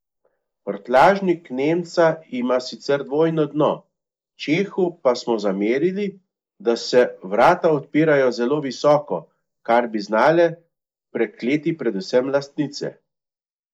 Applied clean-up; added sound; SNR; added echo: neural mask model Resemble Enhance denoiser.